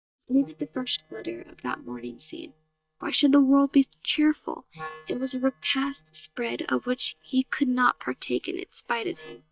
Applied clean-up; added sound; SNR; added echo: neural mask model DeepFilterNet 3.